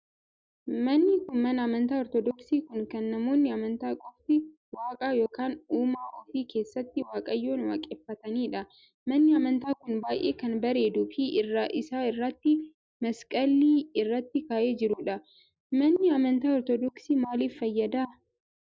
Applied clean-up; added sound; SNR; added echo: none; none; none; none.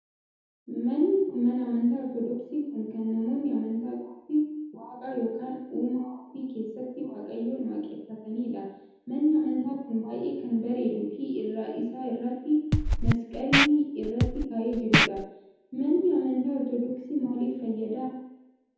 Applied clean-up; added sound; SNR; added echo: none; Scratching (performance technique); -3 dB; reverberation time 0.9 s.